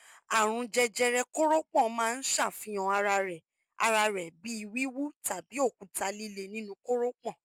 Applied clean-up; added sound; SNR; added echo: none; none; none; none.